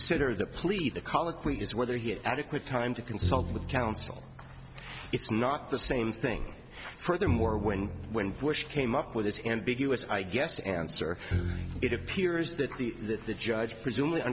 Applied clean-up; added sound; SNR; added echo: none; Bowed string instrument; 9 dB; none.